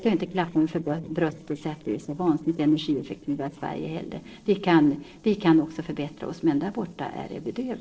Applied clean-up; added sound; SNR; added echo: neural separator model SepFormer DNS4.